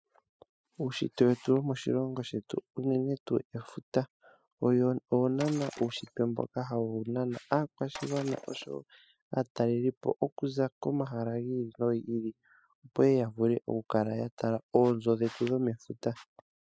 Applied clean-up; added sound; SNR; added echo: classical method spectral subtraction.